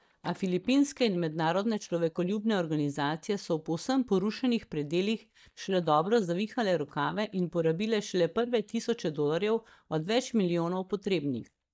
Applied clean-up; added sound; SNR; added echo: neural mask model DeepFilterNet 3.